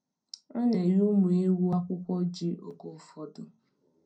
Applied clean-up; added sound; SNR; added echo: none; none; none; reverberation time 0.2 s.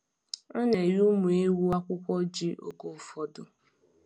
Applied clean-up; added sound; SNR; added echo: none; none; none; none.